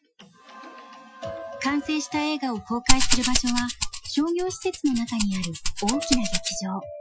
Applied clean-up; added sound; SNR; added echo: classical method Wiener filter.